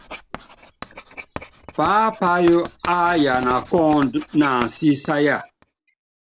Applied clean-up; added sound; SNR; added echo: none; Writing; 15 dB; none.